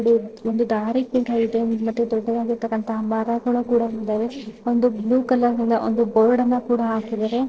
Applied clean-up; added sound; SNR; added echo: neural separator model SepFormer DNS4.